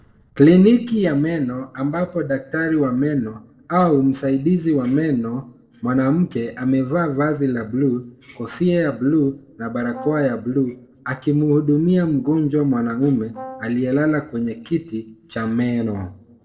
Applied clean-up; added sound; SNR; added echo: neural separator model SepFormer DNS4.